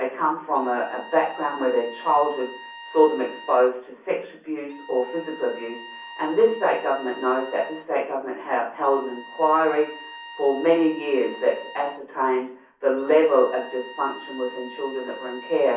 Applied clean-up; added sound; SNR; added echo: none; Bowed string instrument; 17 dB; reverberation time 0.6 s.